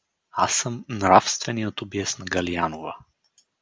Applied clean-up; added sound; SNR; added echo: none; none; none; none.